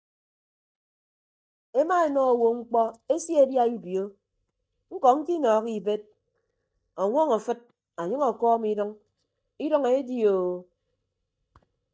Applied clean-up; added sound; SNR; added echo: neural mask model DeepFilterNet 3.